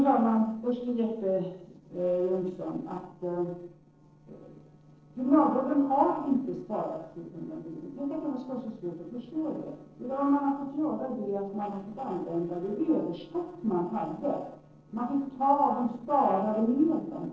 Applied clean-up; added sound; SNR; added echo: neural separator model SepFormer DNS4.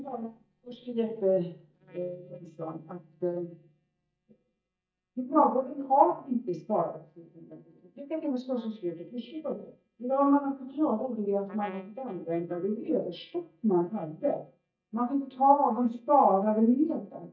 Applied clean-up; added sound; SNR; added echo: neural mask model DeepFilterNet 3.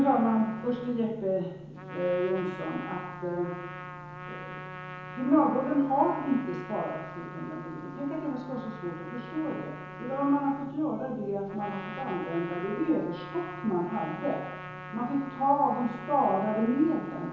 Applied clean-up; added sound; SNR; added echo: none; Trumpet; 14 dB; reverberation time 1.0 s.